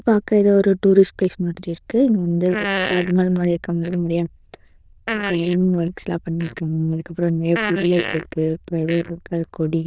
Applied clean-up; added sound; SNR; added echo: neural diffusion model UNIVERSE++.